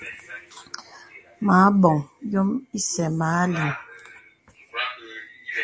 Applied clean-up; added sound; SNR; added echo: none; none; none; none.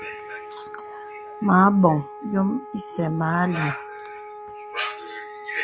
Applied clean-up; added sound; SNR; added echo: none; Wind instrument, woodwind instrument; 14 dB; none.